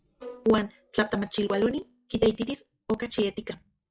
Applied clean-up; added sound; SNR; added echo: classical method log-MMSE.